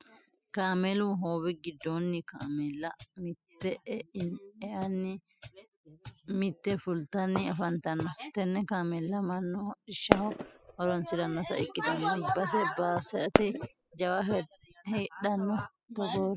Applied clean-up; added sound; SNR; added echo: classical method spectral subtraction.